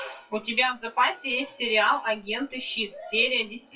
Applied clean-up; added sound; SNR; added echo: classical method WPE with log-MMSE.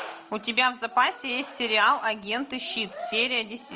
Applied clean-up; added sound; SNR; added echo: none; none; none; none.